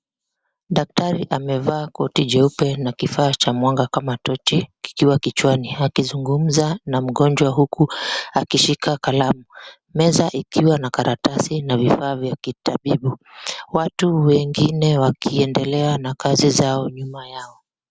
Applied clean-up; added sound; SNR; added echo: none; none; none; none.